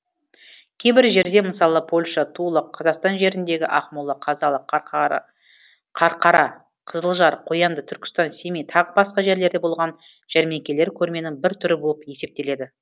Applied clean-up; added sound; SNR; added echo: none; none; none; none.